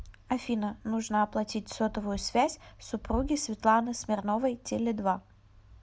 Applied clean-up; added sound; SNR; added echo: none; none; none; none.